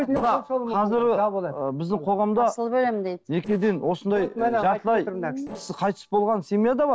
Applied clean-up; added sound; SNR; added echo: neural separator model SepFormer DNS4.